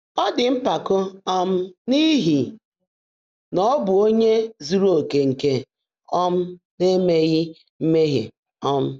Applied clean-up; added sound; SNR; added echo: none; none; none; none.